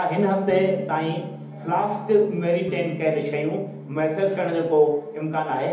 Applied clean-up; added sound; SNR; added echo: none; Electric guitar / Strum; 14 dB; reverberation time 0.6 s.